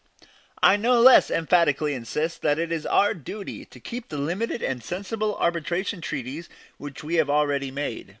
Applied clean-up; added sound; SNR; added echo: none; none; none; none.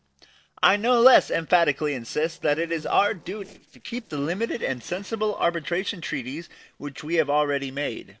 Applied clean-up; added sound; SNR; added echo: neural separator model SepFormer DNS4.